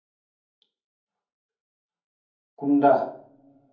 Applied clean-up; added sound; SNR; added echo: none; none; none; reverberation time 0.7 s.